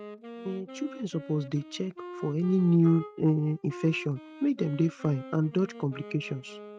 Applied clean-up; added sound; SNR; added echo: neural mask model RNNoise.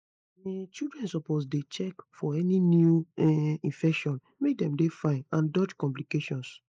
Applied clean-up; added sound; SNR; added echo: neural mask model Resemble Enhance denoiser.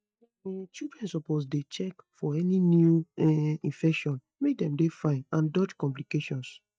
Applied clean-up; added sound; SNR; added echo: neural mask model DeepFilterNet 3.